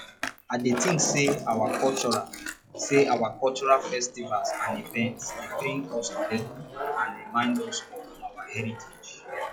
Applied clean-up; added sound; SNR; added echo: classical method log-MMSE.